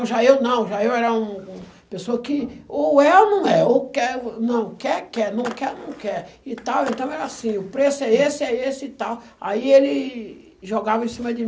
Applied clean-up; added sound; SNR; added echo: none; Skateboard; 19 dB; none.